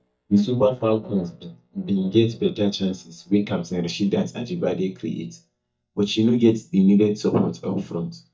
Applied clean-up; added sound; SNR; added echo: neural mask model DeepFilterNet 3.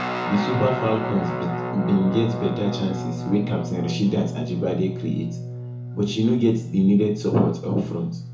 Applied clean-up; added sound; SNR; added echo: none; Guitar; 7 dB; reverberation time 0.7 s.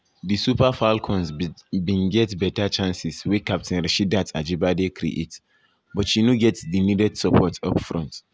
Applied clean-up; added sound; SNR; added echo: none; none; none; none.